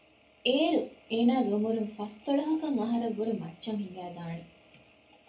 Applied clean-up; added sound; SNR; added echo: none; none; none; reverberation time 0.3 s.